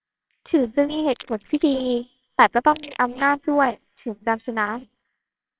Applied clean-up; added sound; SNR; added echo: neural separator model SepFormer WHAMR!.